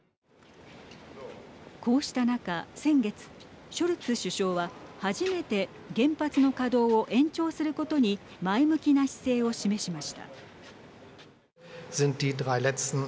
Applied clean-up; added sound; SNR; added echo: none; none; none; none.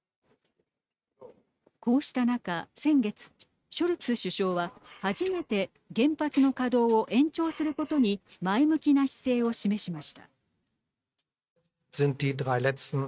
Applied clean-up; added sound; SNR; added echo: neural mask model RNNoise.